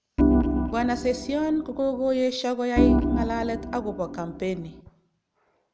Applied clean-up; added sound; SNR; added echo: none; Organ; -2 dB; none.